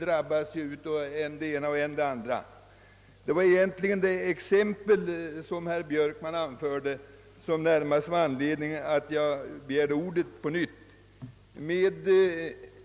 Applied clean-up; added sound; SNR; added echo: none; none; none; none.